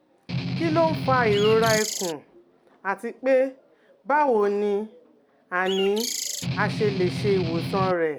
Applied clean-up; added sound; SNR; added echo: none; Bird + Strum; 4 dB; none.